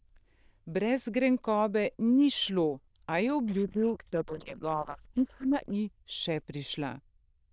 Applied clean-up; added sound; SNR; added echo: neural diffusion model UNIVERSE++.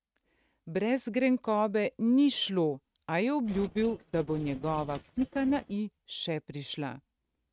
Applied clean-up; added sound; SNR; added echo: neural mask model RNNoise.